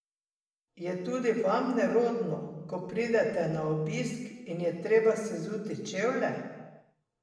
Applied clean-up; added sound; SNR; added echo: none; none; none; reverberation time 1.0 s.